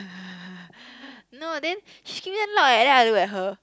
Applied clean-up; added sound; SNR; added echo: none; none; none; none.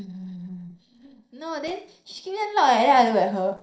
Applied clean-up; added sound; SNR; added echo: neural separator model SepFormer DNS4.